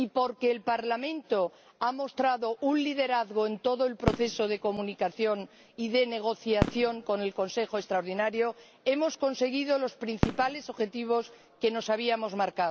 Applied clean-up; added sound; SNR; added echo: none; Fireworks; 8 dB; none.